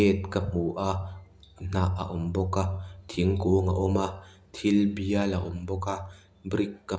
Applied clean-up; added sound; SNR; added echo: none; none; none; none.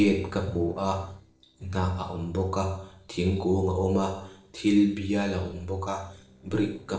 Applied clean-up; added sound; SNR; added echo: neural separator model SepFormer DNS4.